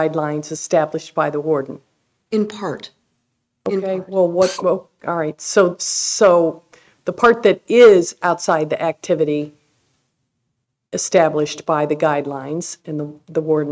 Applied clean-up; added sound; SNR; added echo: neural mask model RNNoise.